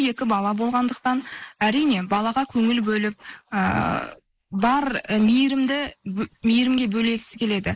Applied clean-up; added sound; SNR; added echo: neural mask model Resemble Enhance denoiser.